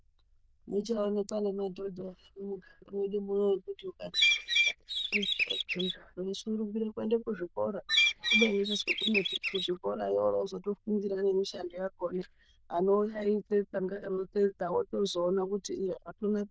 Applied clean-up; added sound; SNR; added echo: neural diffusion model UNIVERSE++.